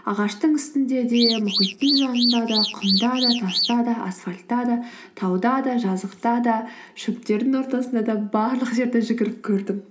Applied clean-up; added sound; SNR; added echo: none; Alarm / Car; 2 dB; reverberation time 0.3 s.